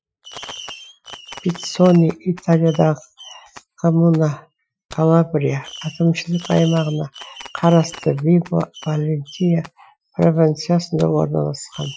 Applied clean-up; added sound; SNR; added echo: classical method Wiener filter.